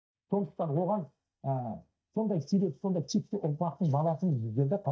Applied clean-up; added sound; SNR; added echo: neural mask model DeepFilterNet 3.